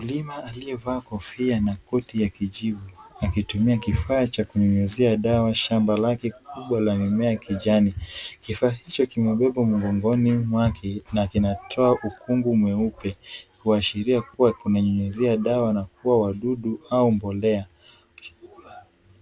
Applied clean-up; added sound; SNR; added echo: none; none; none; none.